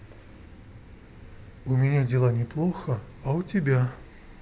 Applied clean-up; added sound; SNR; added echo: none; none; none; none.